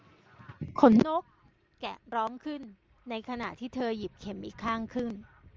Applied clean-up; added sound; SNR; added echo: none; none; none; none.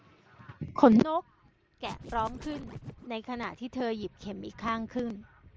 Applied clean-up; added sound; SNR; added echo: none; Scratching (performance technique); 13 dB; none.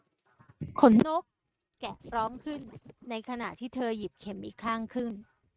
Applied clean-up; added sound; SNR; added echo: neural mask model RNNoise.